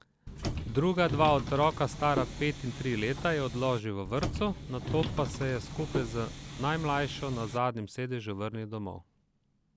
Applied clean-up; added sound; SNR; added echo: none; Subway, metro, underground; 6 dB; none.